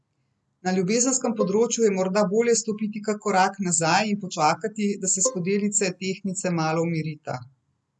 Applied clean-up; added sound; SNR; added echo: none; Bowed string instrument; 10 dB; none.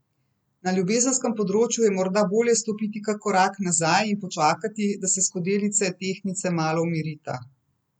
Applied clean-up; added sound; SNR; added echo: none; none; none; none.